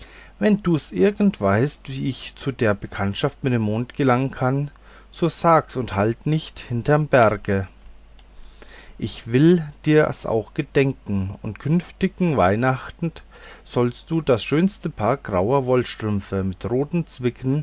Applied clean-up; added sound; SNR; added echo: none; none; none; none.